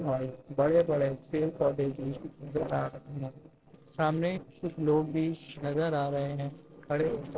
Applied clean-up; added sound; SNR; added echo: neural separator model SepFormer DNS4.